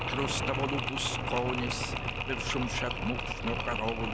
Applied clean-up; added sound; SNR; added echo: none; Mechanisms; -2 dB; none.